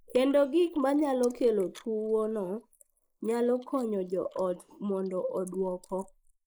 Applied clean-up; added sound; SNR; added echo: neural mask model Resemble Enhance denoiser.